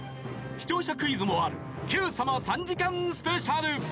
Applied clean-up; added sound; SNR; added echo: none; none; none; none.